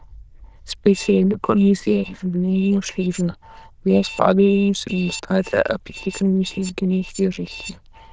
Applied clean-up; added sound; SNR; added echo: neural diffusion model UNIVERSE++.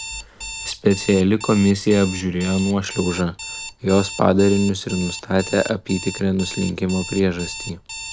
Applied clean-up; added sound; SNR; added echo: none; Alarm; 13 dB; none.